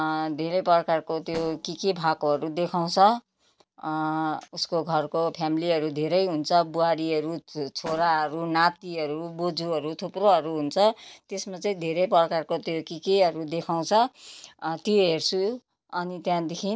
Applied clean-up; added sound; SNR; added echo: neural separator model SepFormer DNS4.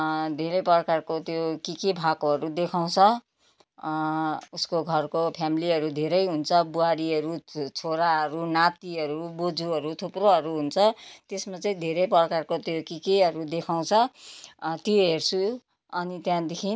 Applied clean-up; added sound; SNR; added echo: none; none; none; none.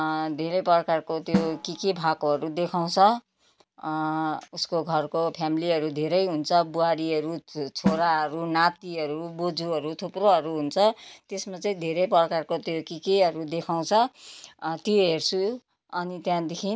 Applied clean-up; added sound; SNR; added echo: none; Drum; 10 dB; none.